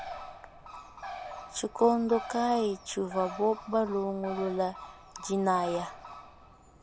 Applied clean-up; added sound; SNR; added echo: none; Bird; 13 dB; none.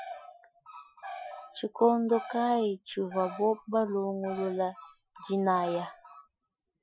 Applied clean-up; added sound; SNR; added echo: classical method Wiener filter.